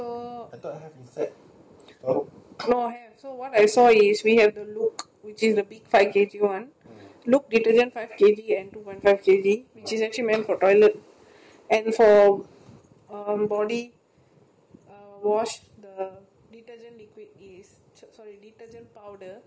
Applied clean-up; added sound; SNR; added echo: none; none; none; none.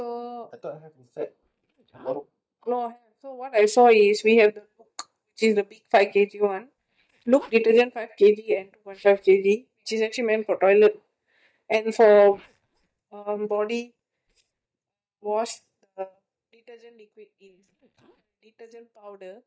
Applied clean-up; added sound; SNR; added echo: neural mask model DeepFilterNet 3.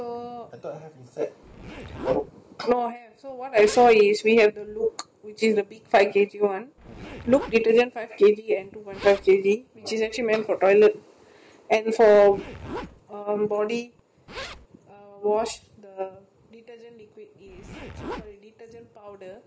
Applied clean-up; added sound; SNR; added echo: none; Zipper (clothing); 20 dB; none.